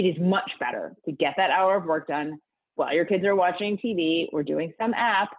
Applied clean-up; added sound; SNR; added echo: none; none; none; none.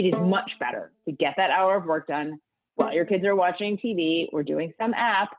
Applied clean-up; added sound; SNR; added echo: neural mask model RNNoise.